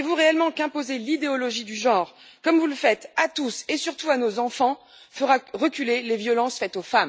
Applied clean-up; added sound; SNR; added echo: none; none; none; none.